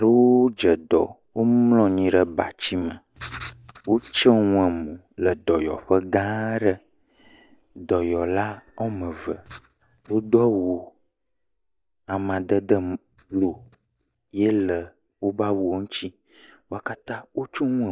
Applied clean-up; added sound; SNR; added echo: neural mask model DeepFilterNet 3.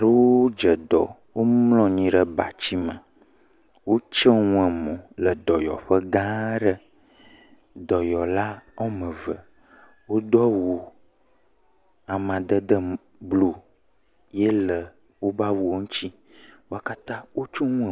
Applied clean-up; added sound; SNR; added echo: none; none; none; none.